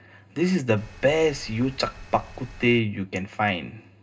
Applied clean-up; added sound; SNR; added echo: none; Engine; 17 dB; reverberation time 0.2 s.